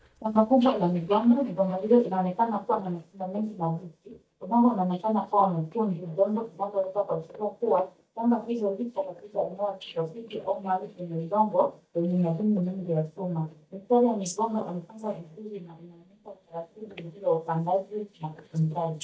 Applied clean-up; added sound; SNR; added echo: neural mask model DeepFilterNet 3.